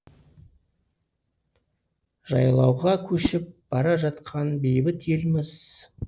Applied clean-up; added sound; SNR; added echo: neural separator model SepFormer DNS4.